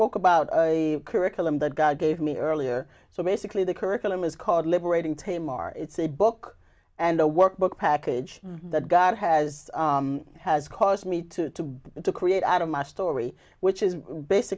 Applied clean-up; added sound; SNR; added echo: none; none; none; none.